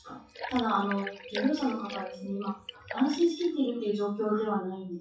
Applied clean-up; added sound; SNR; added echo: classical method WPE with log-MMSE.